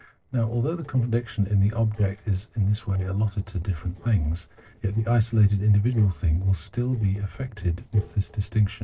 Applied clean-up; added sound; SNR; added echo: neural separator model SepFormer DNS4.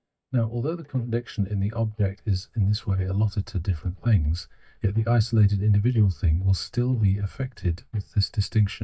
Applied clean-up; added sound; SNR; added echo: neural mask model DeepFilterNet 3.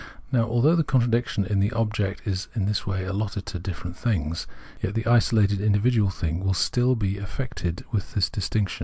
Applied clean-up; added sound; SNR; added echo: none; none; none; none.